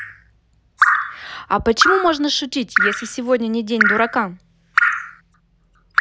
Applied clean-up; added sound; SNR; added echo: none; Drip; -1 dB; none.